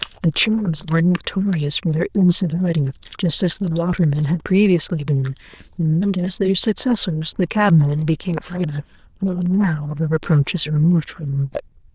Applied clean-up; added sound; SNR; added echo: neural diffusion model UNIVERSE++.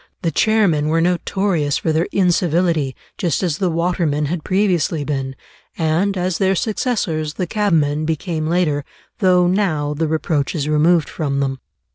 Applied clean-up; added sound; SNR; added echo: none; none; none; none.